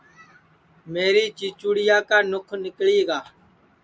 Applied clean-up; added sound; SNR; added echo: none; none; none; none.